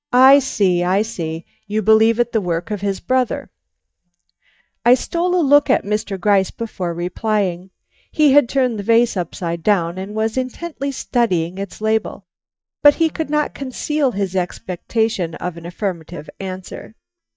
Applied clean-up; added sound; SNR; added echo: neural mask model DeepFilterNet 3.